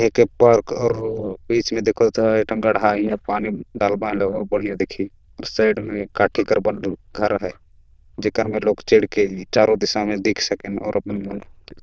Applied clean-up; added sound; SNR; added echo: neural diffusion model UNIVERSE++.